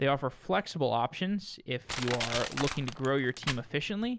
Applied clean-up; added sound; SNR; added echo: none; Crushing; 9 dB; none.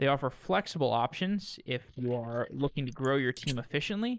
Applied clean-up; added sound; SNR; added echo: neural mask model Resemble Enhance denoiser.